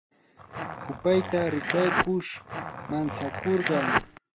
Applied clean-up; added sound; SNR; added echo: none; Zipper (clothing); 2 dB; none.